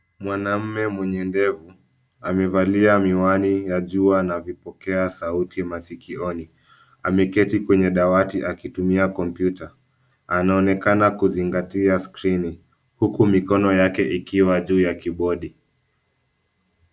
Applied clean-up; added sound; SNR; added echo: none; none; none; none.